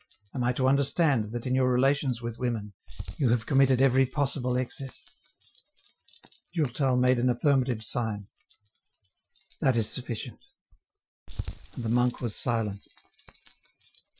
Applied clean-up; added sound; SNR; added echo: classical method Wiener filter.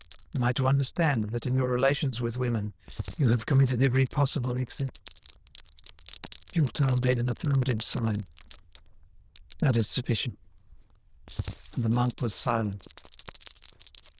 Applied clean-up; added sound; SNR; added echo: neural diffusion model UNIVERSE++.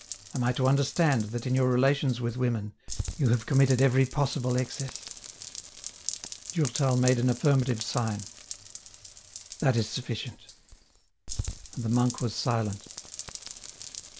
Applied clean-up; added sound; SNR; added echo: none; Rain; 13 dB; none.